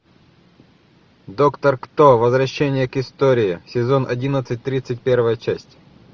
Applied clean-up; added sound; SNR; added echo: none; none; none; none.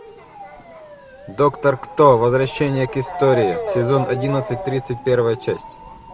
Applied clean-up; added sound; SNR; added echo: none; Motor vehicle (road) / Siren; 10 dB; none.